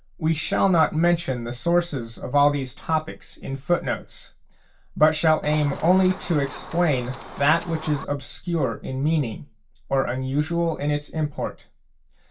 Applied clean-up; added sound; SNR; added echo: none; Chicken, rooster; 14 dB; reverberation time 0.2 s.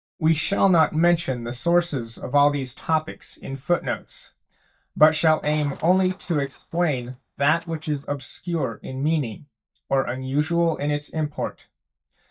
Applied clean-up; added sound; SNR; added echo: neural mask model DeepFilterNet 3.